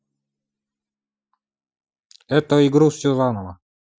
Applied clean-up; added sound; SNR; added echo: classical method Wiener filter.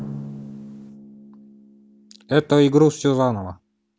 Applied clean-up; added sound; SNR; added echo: none; Drum; 17 dB; none.